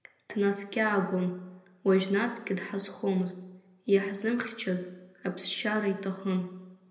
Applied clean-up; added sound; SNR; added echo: none; none; none; reverberation time 0.9 s.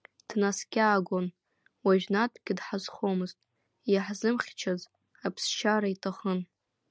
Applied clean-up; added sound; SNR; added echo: none; none; none; none.